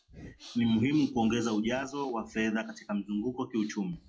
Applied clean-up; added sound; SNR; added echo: classical method log-MMSE.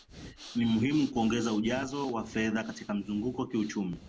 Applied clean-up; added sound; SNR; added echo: none; Breathing; 18 dB; none.